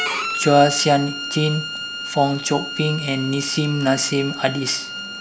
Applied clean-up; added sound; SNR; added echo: none; Bowed string instrument; 8 dB; none.